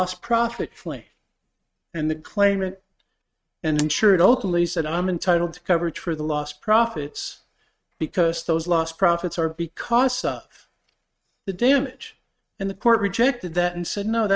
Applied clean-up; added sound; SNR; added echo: neural mask model RNNoise.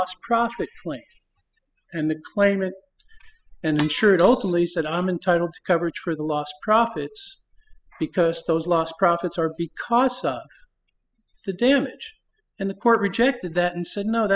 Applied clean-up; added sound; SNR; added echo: classical method spectral subtraction.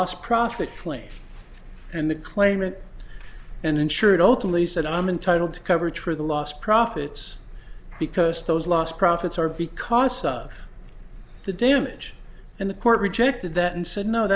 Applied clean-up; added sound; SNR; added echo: none; none; none; none.